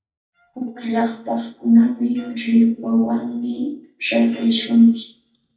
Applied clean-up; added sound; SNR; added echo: neural mask model DeepFilterNet 3.